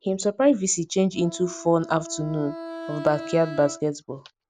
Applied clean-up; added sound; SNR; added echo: none; Wind instrument, woodwind instrument; 14 dB; none.